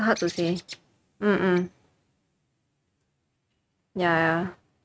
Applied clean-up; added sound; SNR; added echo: neural mask model RNNoise.